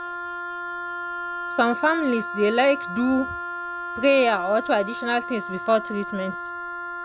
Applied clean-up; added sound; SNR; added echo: none; Wind instrument, woodwind instrument; 7 dB; none.